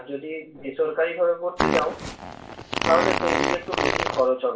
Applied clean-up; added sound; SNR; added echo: none; Fart; -1 dB; reverberation time 0.3 s.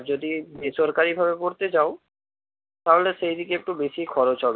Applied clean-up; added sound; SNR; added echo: none; none; none; none.